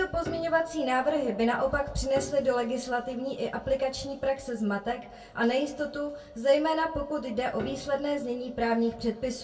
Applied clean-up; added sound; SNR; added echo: none; Piano; 15 dB; reverberation time 0.1 s.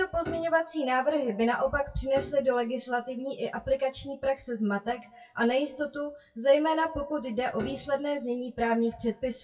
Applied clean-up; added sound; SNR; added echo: classical method WPE with log-MMSE.